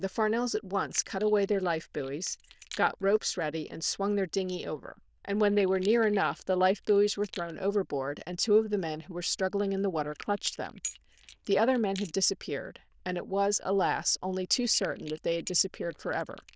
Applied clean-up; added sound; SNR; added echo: neural diffusion model UNIVERSE++.